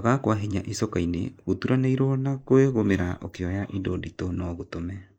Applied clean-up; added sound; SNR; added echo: neural mask model Resemble Enhance denoiser.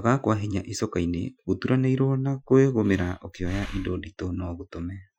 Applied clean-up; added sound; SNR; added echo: classical method Wiener filter.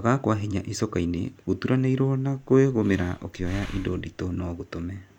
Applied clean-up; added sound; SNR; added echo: none; Breathing; 14 dB; none.